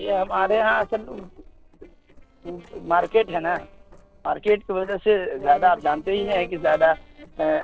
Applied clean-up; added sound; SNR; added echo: neural separator model SepFormer DNS4.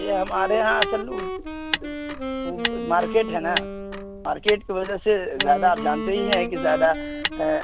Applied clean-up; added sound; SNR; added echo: none; Motor vehicle (road) + Wind instrument, woodwind instrument; 5 dB; none.